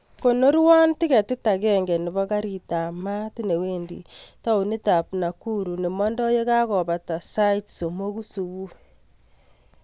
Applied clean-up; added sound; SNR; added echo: none; none; none; none.